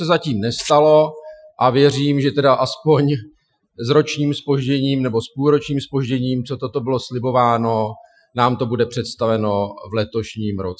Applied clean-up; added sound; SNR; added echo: classical method Wiener filter.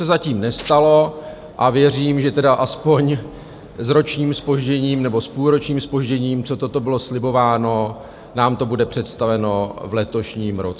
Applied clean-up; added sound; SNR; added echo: none; Domestic sounds, home sounds; 17 dB; none.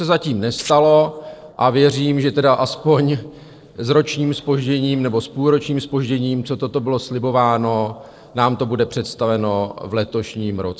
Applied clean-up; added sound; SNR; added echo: neural separator model SepFormer DNS4.